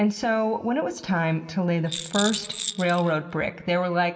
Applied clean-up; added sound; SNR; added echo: none; Rattle; 9 dB; reverberation time 1.3 s.